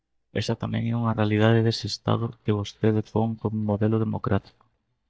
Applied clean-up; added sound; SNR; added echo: neural mask model DeepFilterNet 3.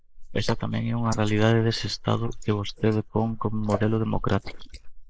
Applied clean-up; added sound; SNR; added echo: neural mask model Resemble Enhance denoiser.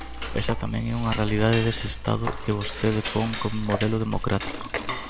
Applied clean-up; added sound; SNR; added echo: none; Cutlery, silverware / Dishes, pots, and pans; 4 dB; none.